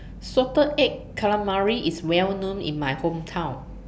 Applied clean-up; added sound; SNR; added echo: none; none; none; none.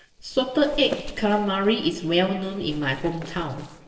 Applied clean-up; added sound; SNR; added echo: neural separator model SepFormer DNS4.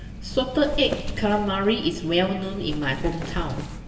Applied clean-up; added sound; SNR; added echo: none; Wind; 9 dB; reverberation time 3.0 s.